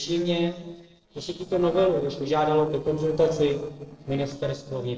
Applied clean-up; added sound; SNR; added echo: neural separator model SepFormer DNS4.